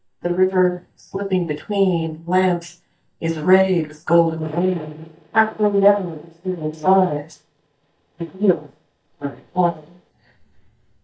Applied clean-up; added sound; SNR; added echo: neural mask model DeepFilterNet 3.